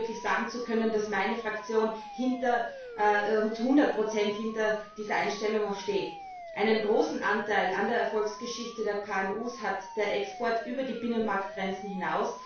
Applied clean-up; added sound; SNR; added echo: none; Siren; 14 dB; reverberation time 0.4 s.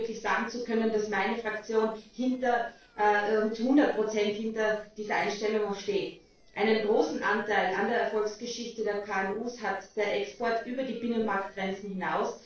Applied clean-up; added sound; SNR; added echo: neural separator model SepFormer DNS4.